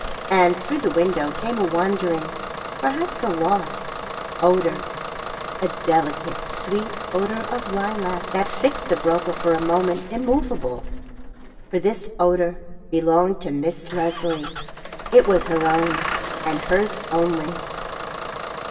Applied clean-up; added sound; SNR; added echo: none; Engine starting / Bus; 8 dB; reverberation time 2.9 s.